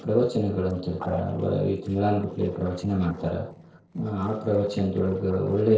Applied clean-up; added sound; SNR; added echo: neural separator model SepFormer DNS4.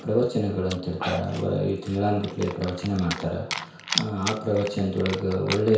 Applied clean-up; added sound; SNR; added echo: none; Chewing, mastication; 10 dB; reverberation time 0.6 s.